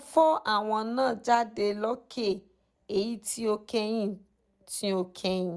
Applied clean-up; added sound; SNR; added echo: none; none; none; none.